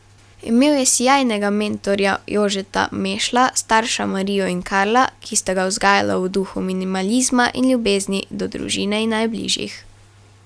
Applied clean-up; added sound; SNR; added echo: none; none; none; none.